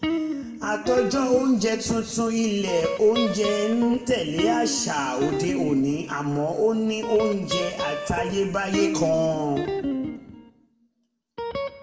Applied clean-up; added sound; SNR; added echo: none; Guitar; 6 dB; reverberation time 1.4 s.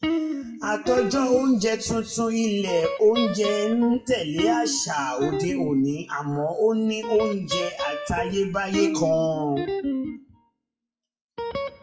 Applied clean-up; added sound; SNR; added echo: classical method WPE with log-MMSE.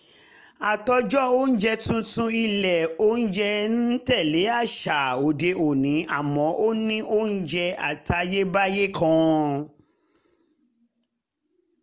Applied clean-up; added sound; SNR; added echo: none; none; none; none.